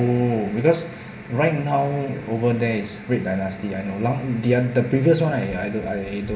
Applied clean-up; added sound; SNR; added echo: none; none; none; reverberation time 0.6 s.